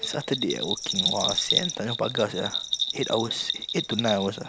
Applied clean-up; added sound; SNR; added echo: none; Bell; 1 dB; none.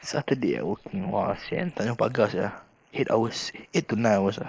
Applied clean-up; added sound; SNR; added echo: neural mask model Resemble Enhance denoiser.